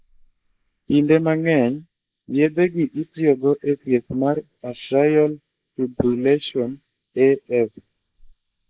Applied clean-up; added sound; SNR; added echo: neural mask model Resemble Enhance denoiser.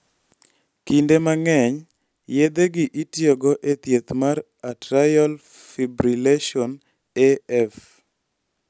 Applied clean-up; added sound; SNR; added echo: none; none; none; none.